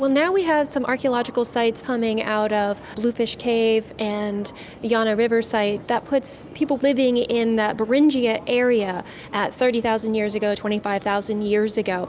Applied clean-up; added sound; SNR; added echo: none; none; none; none.